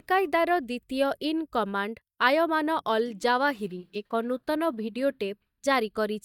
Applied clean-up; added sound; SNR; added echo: neural mask model DeepFilterNet 3.